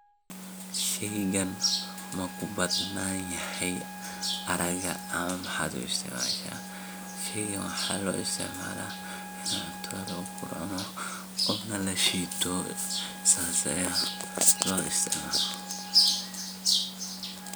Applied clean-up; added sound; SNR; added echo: none; Wind instrument, woodwind instrument; 16 dB; none.